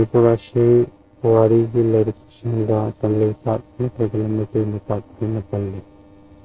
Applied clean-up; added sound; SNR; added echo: neural separator model SepFormer DNS4.